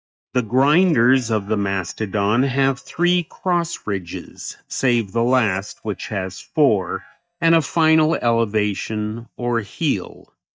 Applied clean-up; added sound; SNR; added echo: neural mask model DeepFilterNet 3.